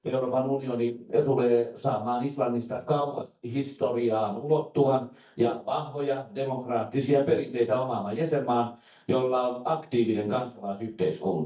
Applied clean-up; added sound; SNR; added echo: neural mask model DeepFilterNet 3.